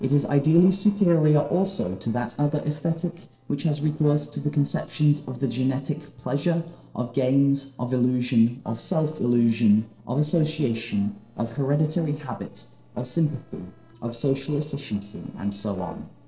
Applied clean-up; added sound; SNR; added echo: neural separator model SepFormer DNS4.